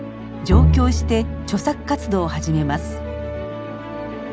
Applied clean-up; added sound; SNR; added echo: none; Bowed string instrument; -2 dB; none.